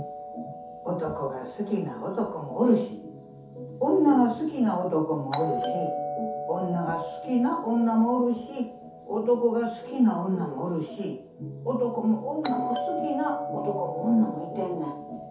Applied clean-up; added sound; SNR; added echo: none; Doorbell; 10 dB; reverberation time 0.5 s.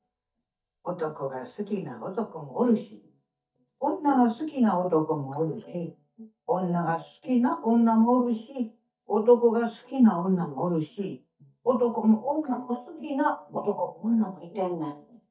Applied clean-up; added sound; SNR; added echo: neural mask model DeepFilterNet 3.